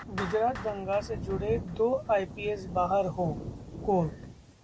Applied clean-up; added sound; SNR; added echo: none; Thunder + Clapping; 9 dB; none.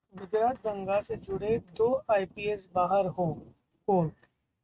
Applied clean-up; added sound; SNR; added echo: neural mask model RNNoise.